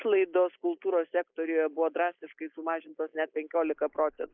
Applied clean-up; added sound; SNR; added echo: neural mask model Resemble Enhance denoiser.